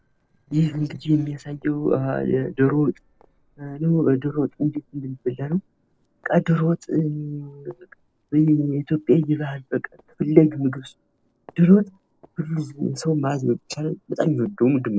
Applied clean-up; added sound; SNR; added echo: neural separator model SepFormer DNS4.